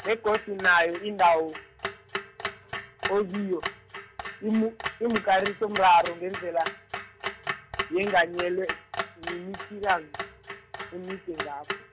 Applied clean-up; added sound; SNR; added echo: none; Clock; 9 dB; none.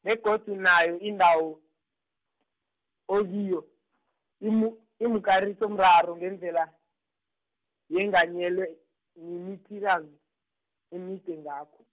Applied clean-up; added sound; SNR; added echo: none; none; none; none.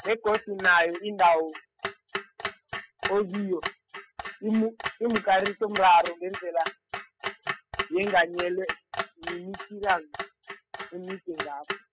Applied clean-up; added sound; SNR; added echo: classical method spectral subtraction.